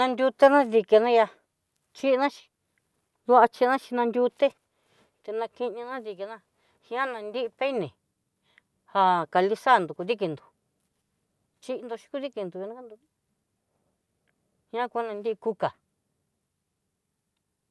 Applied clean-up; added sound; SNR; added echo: none; none; none; none.